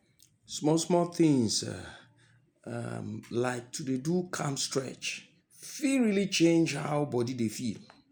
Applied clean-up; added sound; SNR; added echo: none; none; none; none.